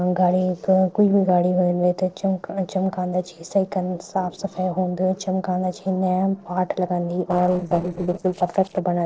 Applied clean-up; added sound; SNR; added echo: neural separator model SepFormer DNS4.